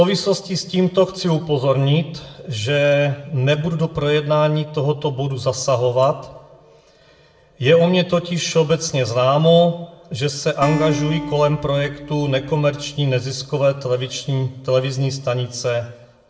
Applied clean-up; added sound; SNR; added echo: none; Acoustic guitar; 12 dB; reverberation time 0.6 s.